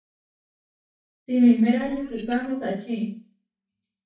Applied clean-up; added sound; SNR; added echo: neural mask model DeepFilterNet 3.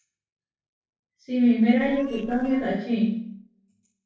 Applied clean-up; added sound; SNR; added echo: neural separator model SepFormer DNS4.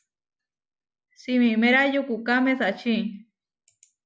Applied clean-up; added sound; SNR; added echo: none; none; none; none.